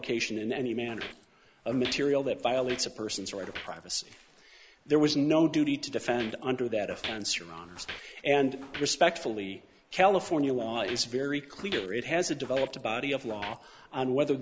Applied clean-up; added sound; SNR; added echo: none; Walk, footsteps; 15 dB; none.